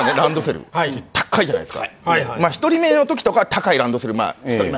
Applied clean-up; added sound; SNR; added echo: none; Cowbell; 12 dB; none.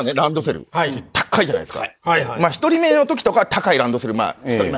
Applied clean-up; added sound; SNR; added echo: neural mask model Resemble Enhance denoiser.